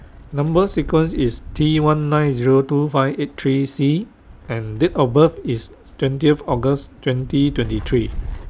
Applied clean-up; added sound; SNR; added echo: none; Wind; 15 dB; none.